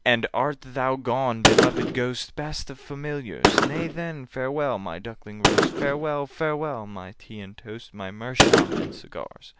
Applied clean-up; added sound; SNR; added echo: none; Gunshot, gunfire; -2 dB; none.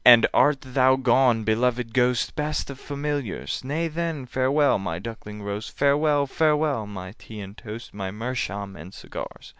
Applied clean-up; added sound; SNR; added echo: none; none; none; none.